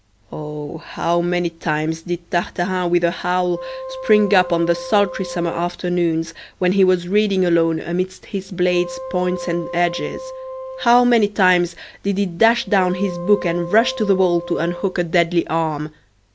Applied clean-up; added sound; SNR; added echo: none; Wind instrument, woodwind instrument; 13 dB; none.